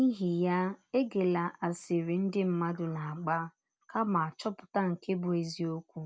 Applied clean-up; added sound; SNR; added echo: none; none; none; none.